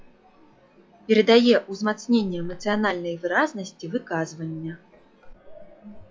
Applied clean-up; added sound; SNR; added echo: classical method log-MMSE.